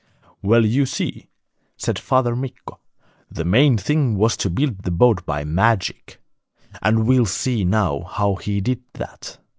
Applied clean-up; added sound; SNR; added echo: none; none; none; none.